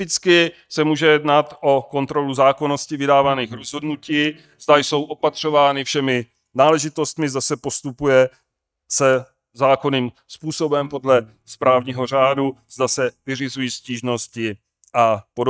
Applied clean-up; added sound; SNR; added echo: neural mask model DeepFilterNet 3.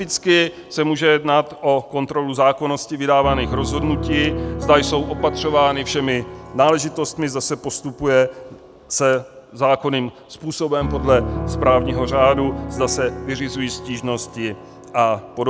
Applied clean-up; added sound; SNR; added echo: none; Piano; 9 dB; none.